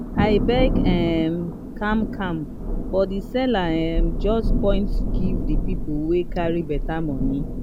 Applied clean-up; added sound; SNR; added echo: none; Thunder; -1 dB; none.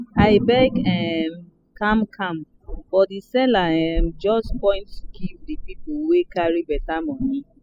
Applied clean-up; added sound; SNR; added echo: classical method spectral subtraction.